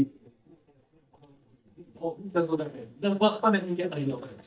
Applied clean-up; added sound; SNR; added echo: neural mask model DeepFilterNet 3.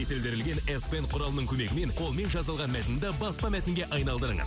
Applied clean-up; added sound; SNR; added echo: none; none; none; none.